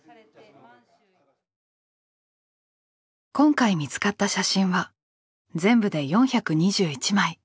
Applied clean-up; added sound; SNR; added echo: none; none; none; none.